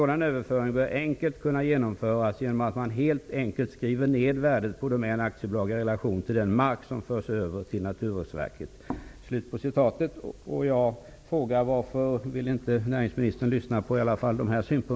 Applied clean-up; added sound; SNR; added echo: none; none; none; none.